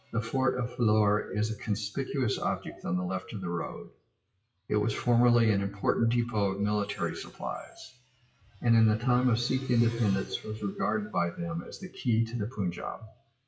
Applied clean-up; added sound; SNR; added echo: classical method WPE with log-MMSE.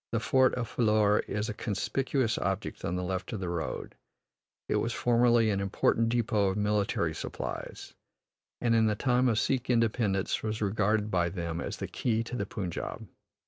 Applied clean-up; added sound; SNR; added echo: none; none; none; none.